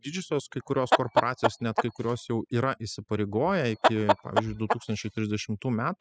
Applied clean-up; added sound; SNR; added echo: classical method spectral subtraction.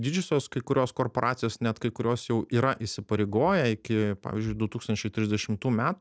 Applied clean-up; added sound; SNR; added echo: none; none; none; none.